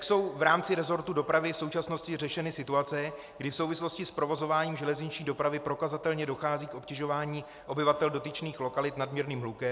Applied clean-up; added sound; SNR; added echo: none; none; none; none.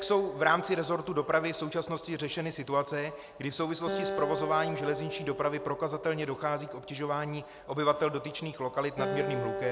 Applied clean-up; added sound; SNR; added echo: none; Acoustic guitar; 8 dB; none.